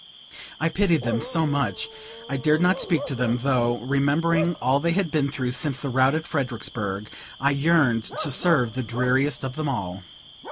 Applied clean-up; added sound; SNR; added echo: none; Bark / Cricket; 14 dB; none.